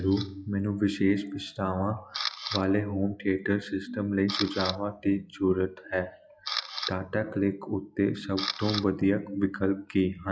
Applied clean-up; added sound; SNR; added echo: classical method log-MMSE.